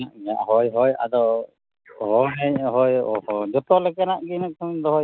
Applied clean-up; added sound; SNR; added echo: none; none; none; none.